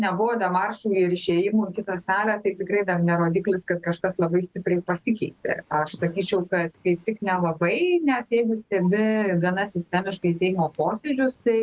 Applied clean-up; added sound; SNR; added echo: none; none; none; none.